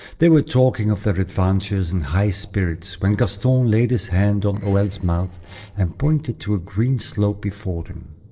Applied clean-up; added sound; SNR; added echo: neural separator model SepFormer DNS4.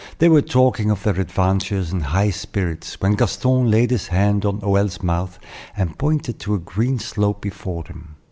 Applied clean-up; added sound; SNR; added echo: none; none; none; none.